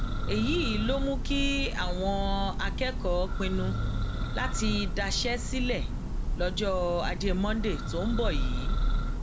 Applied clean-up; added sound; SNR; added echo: none; Church bell; -2 dB; none.